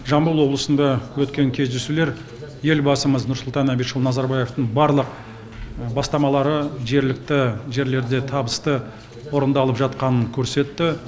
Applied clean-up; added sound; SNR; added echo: none; none; none; none.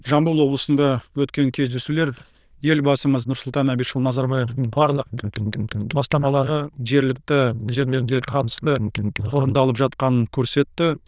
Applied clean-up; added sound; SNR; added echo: neural diffusion model UNIVERSE++.